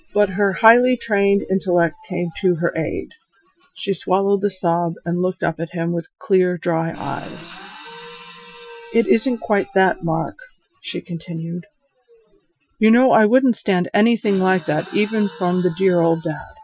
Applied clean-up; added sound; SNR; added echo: classical method Wiener filter.